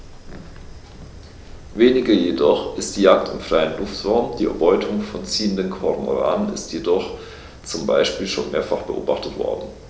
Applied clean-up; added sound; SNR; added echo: none; Fire; 19 dB; none.